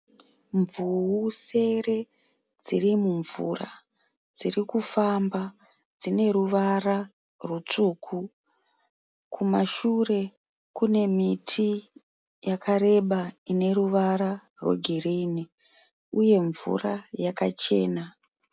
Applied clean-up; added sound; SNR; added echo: none; none; none; none.